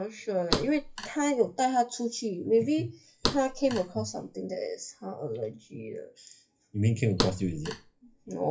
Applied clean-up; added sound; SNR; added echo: classical method WPE with log-MMSE.